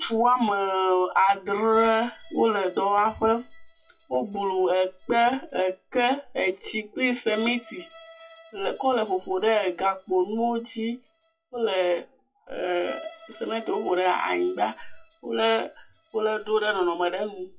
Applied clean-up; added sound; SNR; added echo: classical method WPE with log-MMSE.